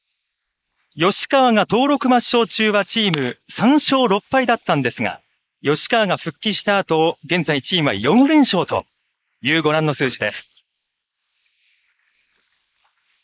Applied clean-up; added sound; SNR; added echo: neural mask model Resemble Enhance denoiser.